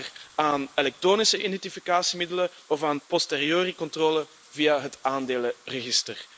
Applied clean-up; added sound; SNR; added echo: neural mask model Resemble Enhance denoiser.